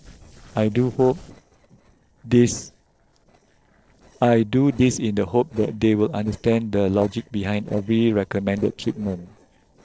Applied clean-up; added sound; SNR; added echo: neural separator model SepFormer DNS4.